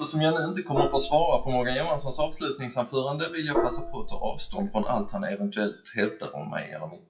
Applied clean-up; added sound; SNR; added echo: classical method WPE with log-MMSE.